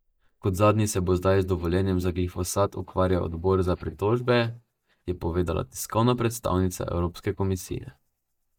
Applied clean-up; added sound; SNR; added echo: neural mask model DeepFilterNet 3.